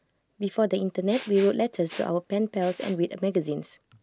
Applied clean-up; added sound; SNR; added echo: none; Respiratory sounds; 15 dB; none.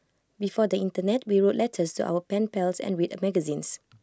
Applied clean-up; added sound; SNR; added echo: none; none; none; none.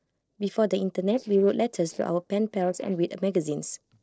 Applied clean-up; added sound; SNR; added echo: neural separator model SepFormer DNS4.